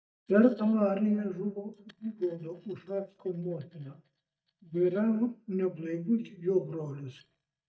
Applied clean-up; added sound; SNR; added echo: neural mask model DeepFilterNet 3.